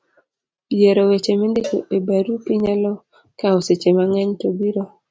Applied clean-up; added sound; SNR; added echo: neural mask model RNNoise.